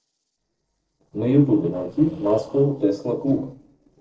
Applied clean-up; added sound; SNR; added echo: neural separator model SepFormer DNS4.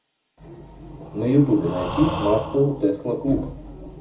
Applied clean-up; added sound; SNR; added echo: none; Breathing; 10 dB; reverberation time 0.3 s.